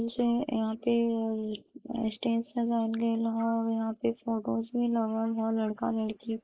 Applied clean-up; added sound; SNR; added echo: neural mask model Resemble Enhance denoiser.